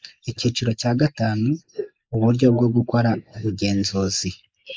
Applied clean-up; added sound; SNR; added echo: neural mask model Resemble Enhance denoiser.